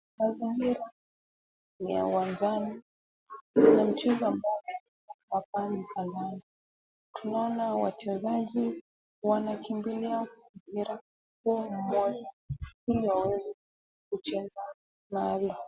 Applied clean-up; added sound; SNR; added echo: none; none; none; none.